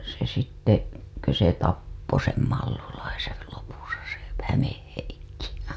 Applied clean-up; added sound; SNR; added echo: none; none; none; none.